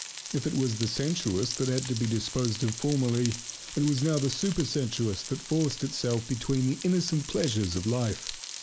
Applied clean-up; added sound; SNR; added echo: none; Frying (food); 11 dB; none.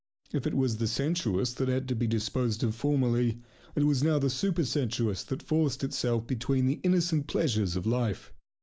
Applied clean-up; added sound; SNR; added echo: none; none; none; none.